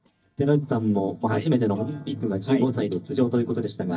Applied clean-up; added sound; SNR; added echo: neural mask model DeepFilterNet 3.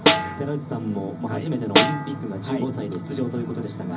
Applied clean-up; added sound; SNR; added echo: none; Snare drum; -2 dB; reverberation time 0.4 s.